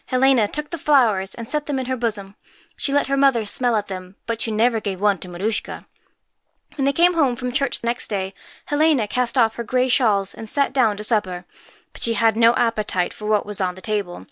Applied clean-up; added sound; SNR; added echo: none; none; none; none.